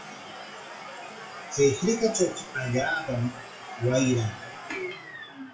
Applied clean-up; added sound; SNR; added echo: classical method WPE with log-MMSE.